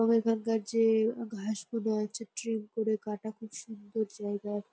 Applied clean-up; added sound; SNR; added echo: none; none; none; none.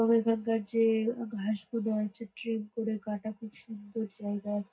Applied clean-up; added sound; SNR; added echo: none; none; none; reverberation time 0.4 s.